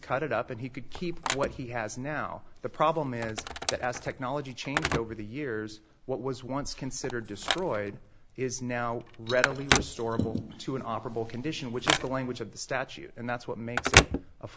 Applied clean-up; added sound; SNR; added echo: none; Telephone; 1 dB; none.